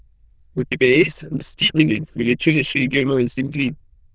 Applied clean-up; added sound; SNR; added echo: neural diffusion model UNIVERSE++.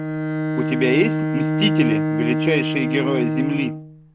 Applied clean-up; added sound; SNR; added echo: none; Bowed string instrument; -1 dB; none.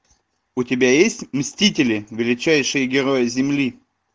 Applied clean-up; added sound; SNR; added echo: none; none; none; none.